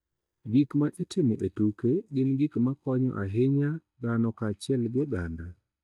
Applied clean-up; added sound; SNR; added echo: neural mask model DeepFilterNet 3.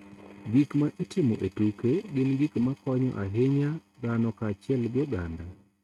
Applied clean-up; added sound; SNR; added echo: neural mask model RNNoise.